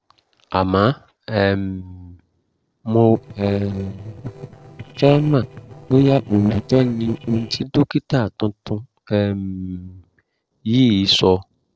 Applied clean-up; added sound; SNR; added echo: neural separator model SepFormer DNS4.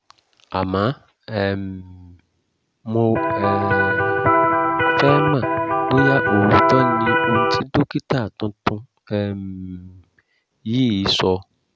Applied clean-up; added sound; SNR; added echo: none; Electric guitar; -4 dB; none.